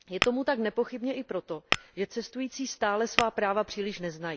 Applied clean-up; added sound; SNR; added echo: none; Tap / Glass; 2 dB; none.